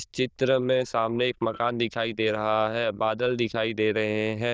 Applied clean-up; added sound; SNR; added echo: neural diffusion model UNIVERSE++.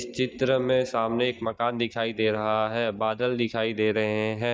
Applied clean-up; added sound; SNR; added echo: neural mask model DeepFilterNet 3.